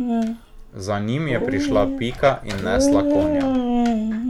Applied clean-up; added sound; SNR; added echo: none; Dog; -3 dB; none.